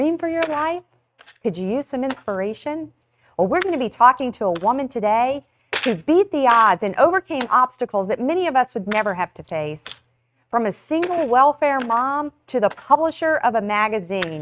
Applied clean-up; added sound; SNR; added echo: neural mask model RNNoise.